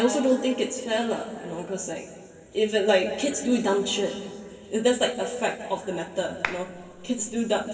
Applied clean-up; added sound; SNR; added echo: none; Clapping; 11 dB; reverberation time 2.2 s.